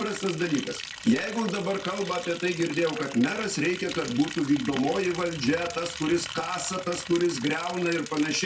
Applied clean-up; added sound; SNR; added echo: none; Liquid; 11 dB; reverberation time 0.1 s.